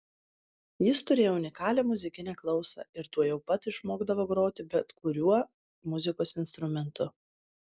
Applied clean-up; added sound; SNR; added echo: none; none; none; none.